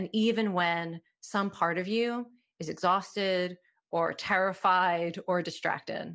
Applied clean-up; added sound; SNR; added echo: none; none; none; none.